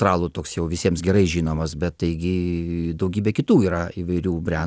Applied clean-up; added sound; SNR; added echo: none; none; none; none.